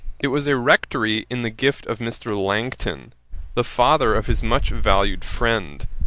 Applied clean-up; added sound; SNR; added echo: none; none; none; none.